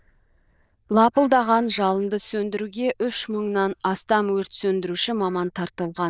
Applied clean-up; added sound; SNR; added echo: neural diffusion model UNIVERSE++.